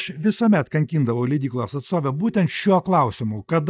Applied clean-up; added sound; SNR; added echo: neural mask model DeepFilterNet 3.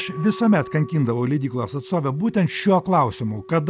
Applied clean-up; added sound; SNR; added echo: none; Wind instrument, woodwind instrument; 18 dB; none.